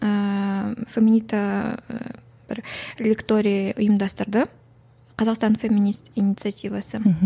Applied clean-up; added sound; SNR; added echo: none; none; none; none.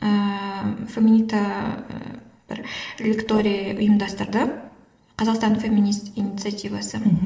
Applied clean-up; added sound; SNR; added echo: neural separator model SepFormer DNS4.